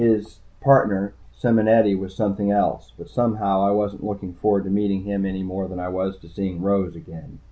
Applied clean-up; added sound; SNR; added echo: none; none; none; none.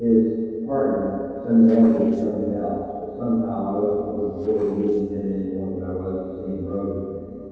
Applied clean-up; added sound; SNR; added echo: neural separator model SepFormer DNS4.